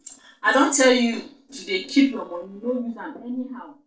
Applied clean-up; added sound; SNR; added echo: neural separator model SepFormer DNS4.